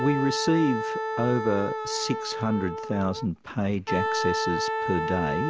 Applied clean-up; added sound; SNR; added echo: none; Wind instrument, woodwind instrument; 3 dB; none.